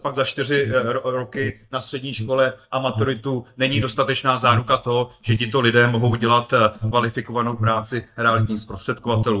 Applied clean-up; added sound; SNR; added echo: neural mask model DeepFilterNet 3.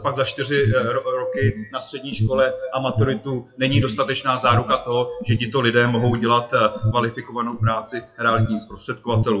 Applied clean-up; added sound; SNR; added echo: classical method WPE with log-MMSE.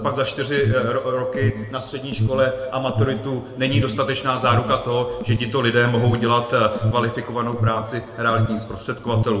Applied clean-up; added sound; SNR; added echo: none; Alarm; 4 dB; reverberation time 1.3 s.